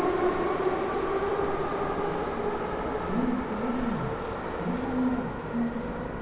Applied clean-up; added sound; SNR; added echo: none; Subway, metro, underground; -5 dB; reverberation time 0.9 s.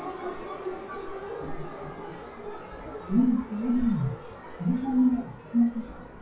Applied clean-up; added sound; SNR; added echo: classical method WPE with log-MMSE.